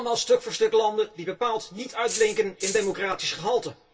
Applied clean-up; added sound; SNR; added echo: none; Rattle (instrument); 7 dB; reverberation time 0.1 s.